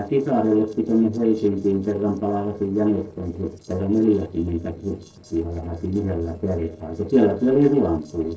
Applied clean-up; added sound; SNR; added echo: neural separator model SepFormer DNS4.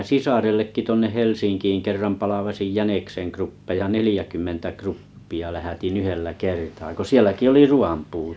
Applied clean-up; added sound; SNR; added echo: none; none; none; none.